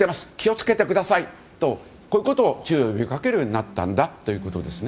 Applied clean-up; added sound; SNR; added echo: none; none; none; none.